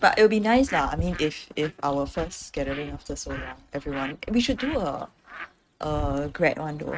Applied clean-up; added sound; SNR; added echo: neural mask model RNNoise.